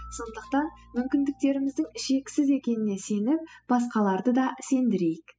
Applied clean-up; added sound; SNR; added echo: classical method spectral subtraction.